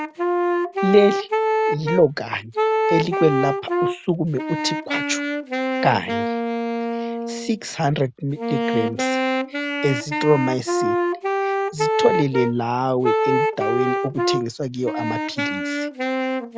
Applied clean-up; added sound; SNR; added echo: none; Wind instrument, woodwind instrument; -1 dB; none.